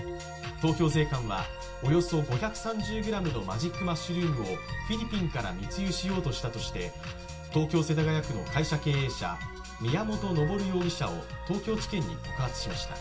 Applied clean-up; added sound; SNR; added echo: none; Wind instrument, woodwind instrument; 18 dB; reverberation time 0.2 s.